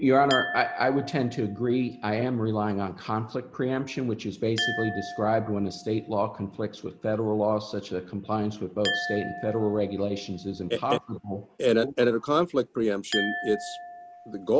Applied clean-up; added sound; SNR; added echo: none; Glass; 11 dB; none.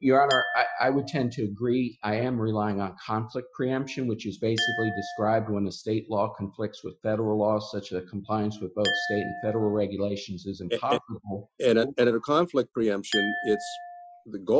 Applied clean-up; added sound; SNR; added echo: classical method Wiener filter.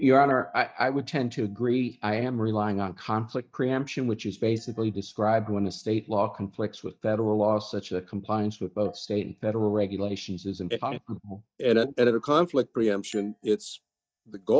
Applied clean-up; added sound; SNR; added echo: neural mask model DeepFilterNet 3.